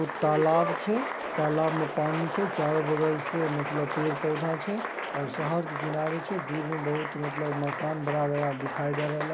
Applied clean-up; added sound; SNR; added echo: none; Applause; 5 dB; none.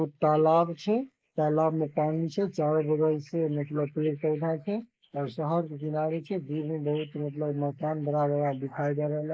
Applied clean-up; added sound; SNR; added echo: neural mask model Resemble Enhance denoiser.